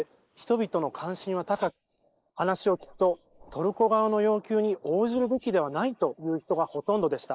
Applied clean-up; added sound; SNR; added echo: neural mask model Resemble Enhance denoiser.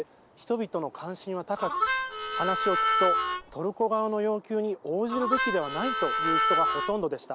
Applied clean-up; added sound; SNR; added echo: none; Harmonica; -3 dB; none.